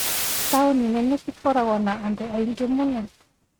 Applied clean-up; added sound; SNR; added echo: neural mask model RNNoise.